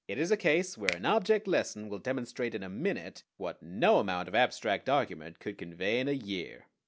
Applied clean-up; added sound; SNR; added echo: none; Finger snapping; 13 dB; none.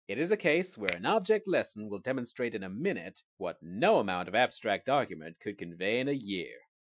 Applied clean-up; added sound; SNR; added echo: classical method Wiener filter.